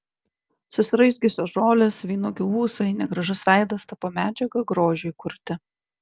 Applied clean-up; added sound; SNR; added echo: none; none; none; none.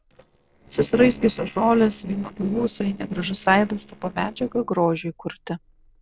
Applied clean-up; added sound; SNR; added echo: neural separator model SepFormer DNS4.